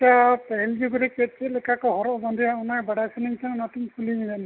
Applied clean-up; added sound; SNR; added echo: none; none; none; none.